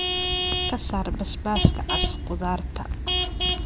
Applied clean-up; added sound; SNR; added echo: none; Vehicle horn, car horn, honking / Truck; 3 dB; none.